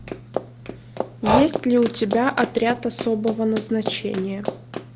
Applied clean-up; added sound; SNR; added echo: none; Breathing + Run; 6 dB; none.